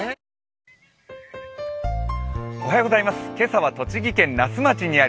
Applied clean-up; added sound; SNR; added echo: none; none; none; none.